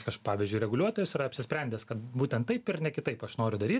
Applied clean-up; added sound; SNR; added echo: none; none; none; none.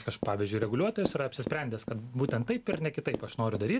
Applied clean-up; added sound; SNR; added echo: none; Run; 9 dB; none.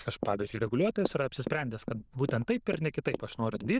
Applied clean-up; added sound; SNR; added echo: neural diffusion model UNIVERSE++.